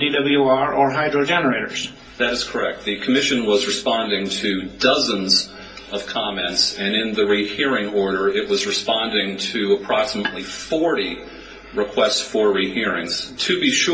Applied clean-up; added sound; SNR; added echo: none; none; none; reverberation time 0.3 s.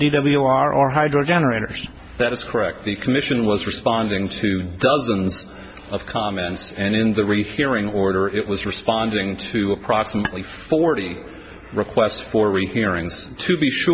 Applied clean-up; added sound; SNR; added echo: none; none; none; none.